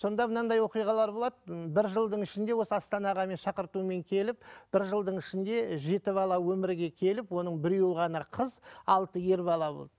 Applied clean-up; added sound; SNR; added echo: none; none; none; none.